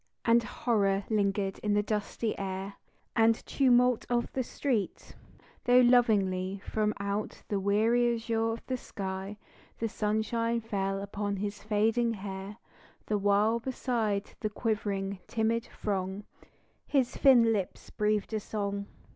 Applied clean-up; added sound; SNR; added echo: none; none; none; none.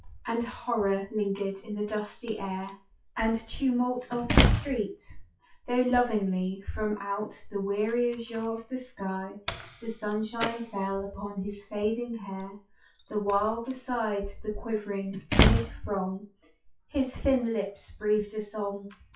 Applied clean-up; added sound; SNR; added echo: classical method WPE with log-MMSE.